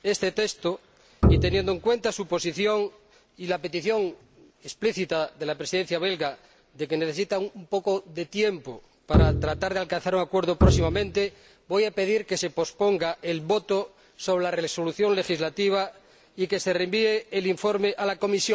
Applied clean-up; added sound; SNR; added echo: none; Bowed string instrument; -2 dB; none.